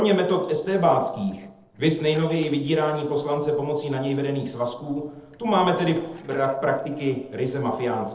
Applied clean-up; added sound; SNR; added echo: neural separator model SepFormer DNS4.